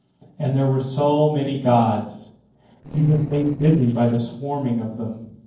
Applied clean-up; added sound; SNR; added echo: neural separator model SepFormer DNS4.